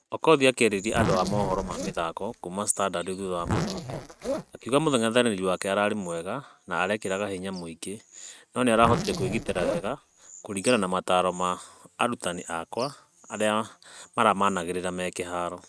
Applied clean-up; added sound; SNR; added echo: neural mask model RNNoise.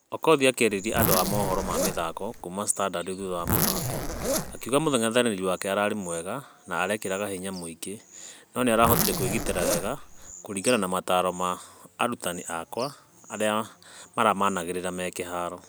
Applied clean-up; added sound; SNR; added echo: none; Zipper (clothing); 1 dB; none.